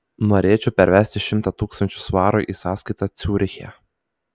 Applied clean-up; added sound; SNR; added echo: none; none; none; none.